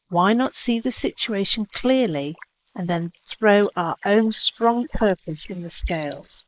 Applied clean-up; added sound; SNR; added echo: neural mask model Resemble Enhance denoiser.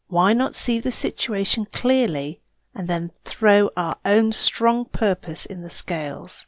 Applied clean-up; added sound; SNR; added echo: none; none; none; none.